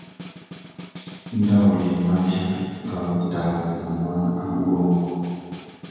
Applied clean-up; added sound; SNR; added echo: none; Snare drum; 19 dB; reverberation time 1.9 s.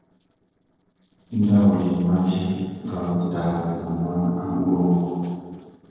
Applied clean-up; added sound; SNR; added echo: neural separator model SepFormer DNS4.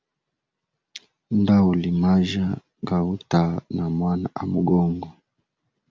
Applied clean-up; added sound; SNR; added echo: none; none; none; none.